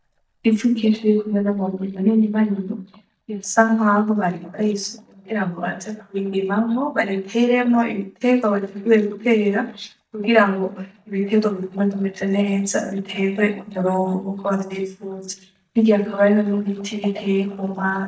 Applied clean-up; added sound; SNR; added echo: neural mask model DeepFilterNet 3.